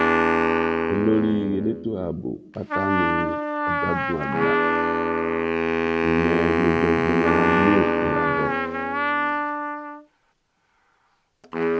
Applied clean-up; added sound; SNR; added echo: none; Trumpet + Wind instrument, woodwind instrument; -5 dB; none.